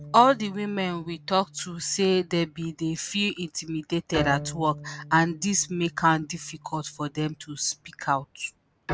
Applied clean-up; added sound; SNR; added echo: none; Bowed string instrument; 14 dB; none.